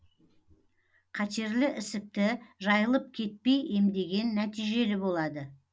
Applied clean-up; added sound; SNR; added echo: none; none; none; none.